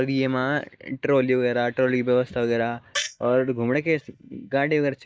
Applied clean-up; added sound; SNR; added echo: neural mask model DeepFilterNet 3.